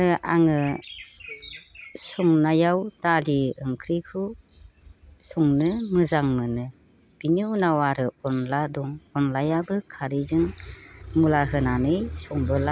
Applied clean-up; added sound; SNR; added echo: none; none; none; none.